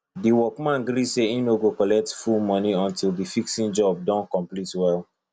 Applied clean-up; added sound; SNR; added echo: none; none; none; none.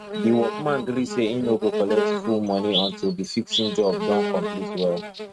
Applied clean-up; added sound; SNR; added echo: neural mask model RNNoise.